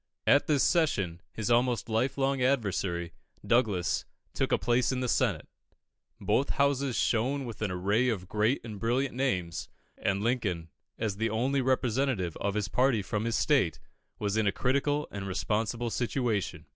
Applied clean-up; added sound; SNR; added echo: none; none; none; none.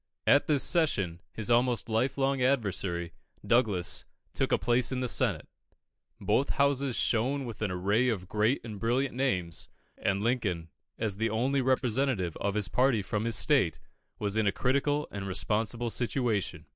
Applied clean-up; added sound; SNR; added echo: neural mask model Resemble Enhance denoiser.